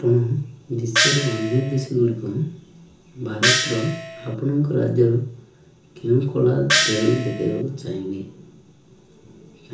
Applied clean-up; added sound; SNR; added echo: none; Gong; -1 dB; reverberation time 0.7 s.